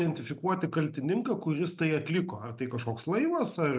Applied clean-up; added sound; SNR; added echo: none; none; none; none.